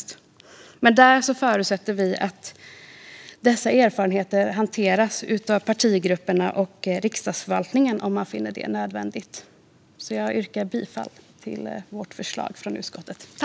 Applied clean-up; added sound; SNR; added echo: none; none; none; none.